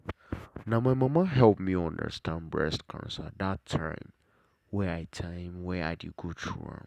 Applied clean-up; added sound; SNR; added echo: none; none; none; none.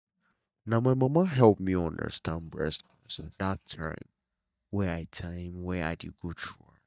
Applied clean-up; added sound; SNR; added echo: neural mask model DeepFilterNet 3.